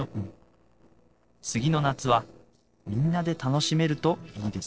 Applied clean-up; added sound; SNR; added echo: neural separator model SepFormer DNS4.